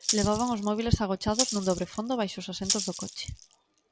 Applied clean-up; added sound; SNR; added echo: none; Rattle (instrument); 6 dB; none.